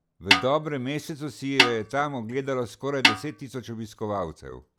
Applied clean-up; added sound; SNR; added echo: none; Snare drum; -5 dB; none.